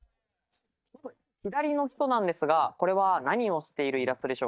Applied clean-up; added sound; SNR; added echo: neural mask model DeepFilterNet 3.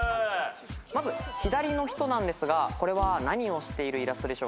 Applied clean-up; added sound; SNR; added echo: none; Bass drum; 13 dB; none.